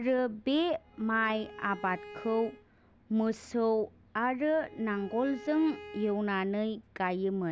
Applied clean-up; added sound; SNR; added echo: none; Bowed string instrument; 19 dB; none.